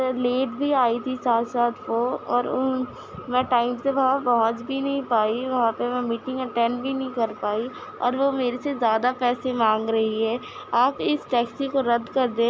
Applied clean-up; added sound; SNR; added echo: none; none; none; none.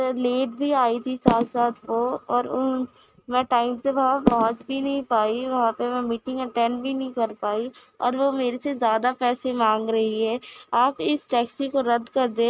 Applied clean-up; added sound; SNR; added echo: neural mask model RNNoise.